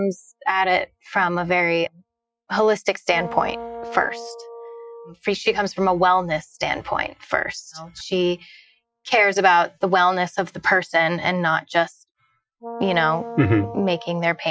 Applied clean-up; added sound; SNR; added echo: classical method Wiener filter.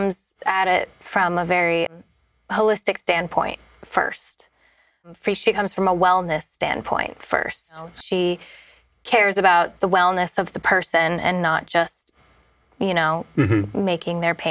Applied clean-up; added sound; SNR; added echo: none; none; none; none.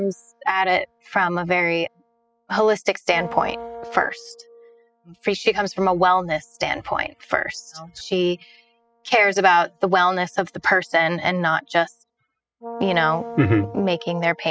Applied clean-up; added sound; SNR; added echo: classical method spectral subtraction.